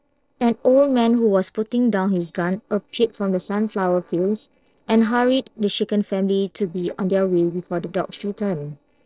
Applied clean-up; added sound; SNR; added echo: neural separator model SepFormer DNS4.